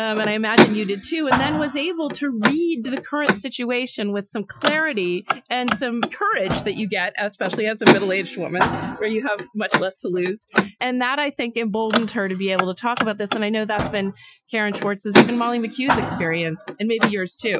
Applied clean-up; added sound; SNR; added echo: classical method Wiener filter.